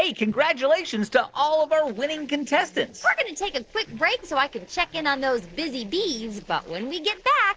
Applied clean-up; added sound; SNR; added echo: neural separator model SepFormer DNS4.